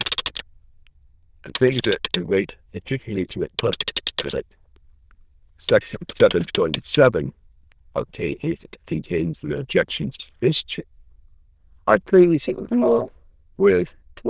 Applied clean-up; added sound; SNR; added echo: neural diffusion model UNIVERSE++.